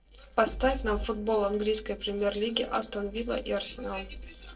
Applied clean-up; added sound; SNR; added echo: neural separator model SepFormer DNS4.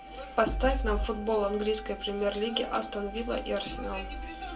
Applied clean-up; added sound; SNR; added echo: none; Wind instrument, woodwind instrument; 15 dB; reverberation time 0.2 s.